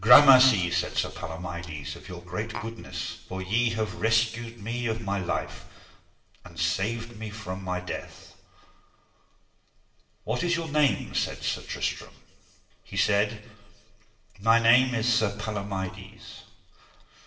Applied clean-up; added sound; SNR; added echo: none; Tap; 9 dB; reverberation time 0.7 s.